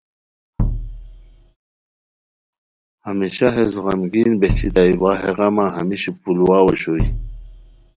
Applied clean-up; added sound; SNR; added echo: none; Bass drum; 4 dB; none.